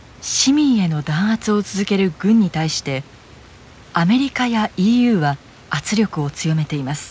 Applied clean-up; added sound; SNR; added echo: none; none; none; none.